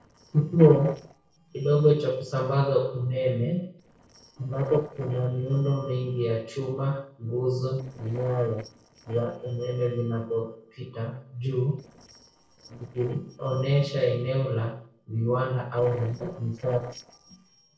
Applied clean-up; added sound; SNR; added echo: neural separator model SepFormer DNS4.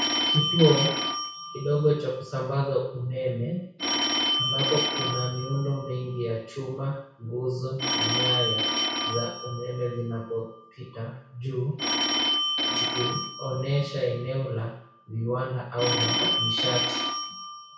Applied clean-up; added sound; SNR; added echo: none; Telephone; 1 dB; reverberation time 0.6 s.